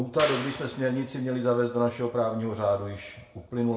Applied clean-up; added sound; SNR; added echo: none; Clapping; 13 dB; reverberation time 0.5 s.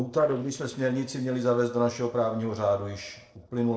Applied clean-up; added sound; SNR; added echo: neural separator model SepFormer DNS4.